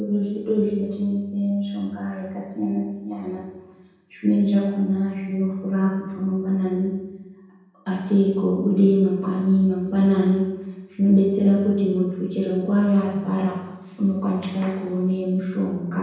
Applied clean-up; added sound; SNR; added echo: none; none; none; reverberation time 0.9 s.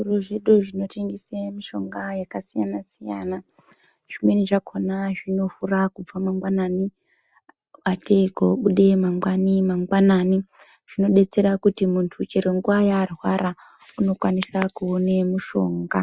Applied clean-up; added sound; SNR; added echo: none; none; none; none.